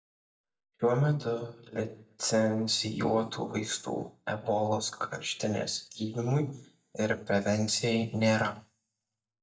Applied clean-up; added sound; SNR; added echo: neural mask model DeepFilterNet 3.